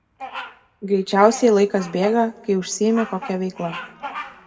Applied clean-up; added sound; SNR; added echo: none; Bird vocalization, bird call, bird song; 15 dB; reverberation time 1.1 s.